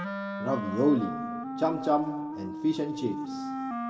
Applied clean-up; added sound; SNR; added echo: none; Wind instrument, woodwind instrument; 5 dB; reverberation time 2.1 s.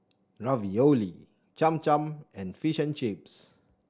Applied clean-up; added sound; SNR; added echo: none; none; none; none.